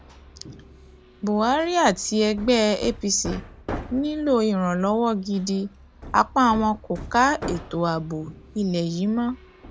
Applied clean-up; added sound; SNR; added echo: none; Hammer; 16 dB; none.